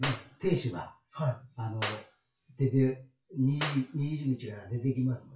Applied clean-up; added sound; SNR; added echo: classical method WPE with log-MMSE.